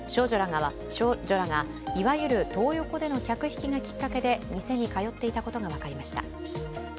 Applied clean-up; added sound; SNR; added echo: none; none; none; none.